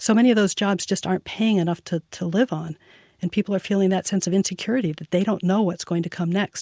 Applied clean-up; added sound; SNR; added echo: none; none; none; none.